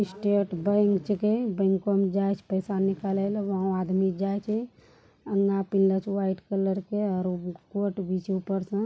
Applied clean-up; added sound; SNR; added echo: none; none; none; none.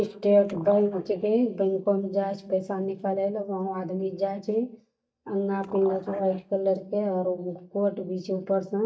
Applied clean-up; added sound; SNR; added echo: neural mask model DeepFilterNet 3.